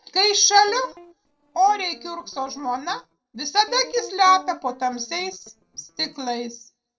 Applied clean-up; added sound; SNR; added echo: neural separator model SepFormer DNS4.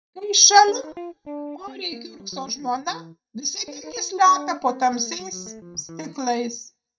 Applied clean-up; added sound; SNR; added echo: neural mask model DeepFilterNet 3.